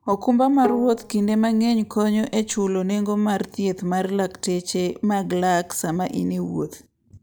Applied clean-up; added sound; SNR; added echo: none; Bowed string instrument; 12 dB; none.